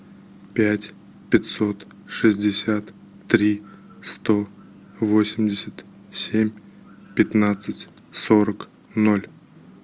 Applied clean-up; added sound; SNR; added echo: none; none; none; none.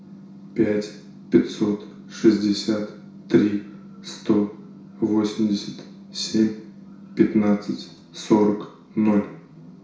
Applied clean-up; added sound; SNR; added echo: none; none; none; reverberation time 0.6 s.